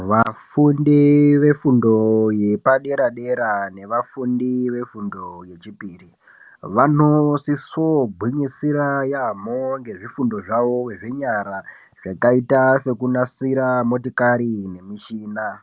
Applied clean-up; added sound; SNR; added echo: none; none; none; none.